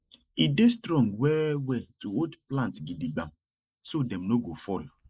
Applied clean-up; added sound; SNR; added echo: neural mask model Resemble Enhance denoiser.